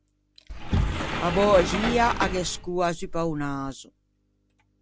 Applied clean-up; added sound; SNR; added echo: none; Sliding door; 2 dB; none.